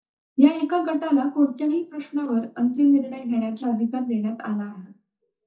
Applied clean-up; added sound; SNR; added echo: neural mask model DeepFilterNet 3.